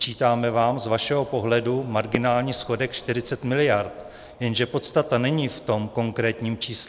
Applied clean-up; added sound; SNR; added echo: none; Fireworks; 13 dB; none.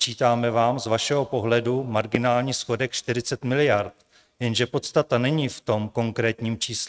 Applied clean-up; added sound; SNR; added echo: neural mask model RNNoise.